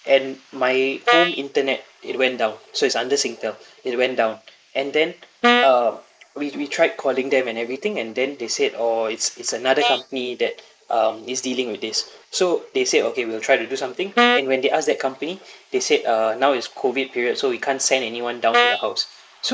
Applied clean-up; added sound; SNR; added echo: neural mask model Resemble Enhance denoiser.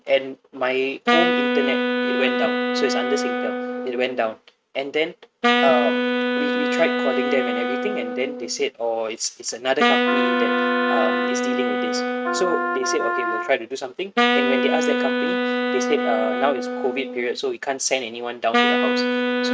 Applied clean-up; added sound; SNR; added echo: neural mask model RNNoise.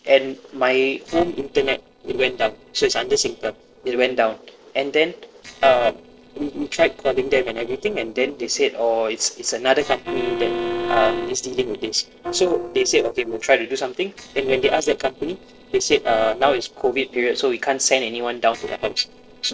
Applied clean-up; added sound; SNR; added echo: neural separator model SepFormer DNS4.